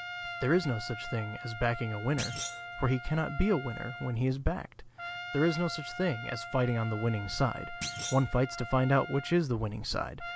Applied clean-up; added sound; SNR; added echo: none; Thump, thud + Trumpet; 11 dB; none.